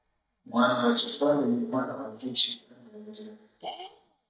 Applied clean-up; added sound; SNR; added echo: neural mask model DeepFilterNet 3.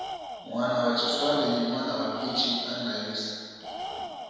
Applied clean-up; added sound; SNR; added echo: none; Tools; 10 dB; reverberation time 1.9 s.